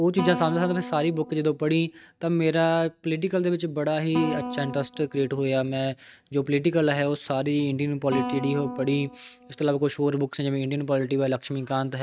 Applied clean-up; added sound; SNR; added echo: neural mask model RNNoise.